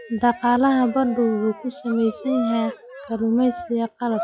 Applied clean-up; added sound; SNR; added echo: classical method log-MMSE.